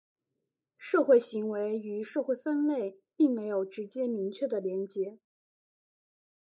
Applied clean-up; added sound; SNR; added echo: neural mask model Resemble Enhance denoiser.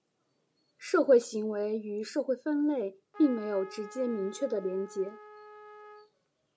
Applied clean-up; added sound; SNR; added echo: none; Trumpet; 18 dB; none.